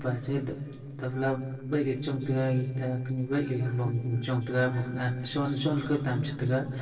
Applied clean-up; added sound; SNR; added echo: neural separator model SepFormer DNS4.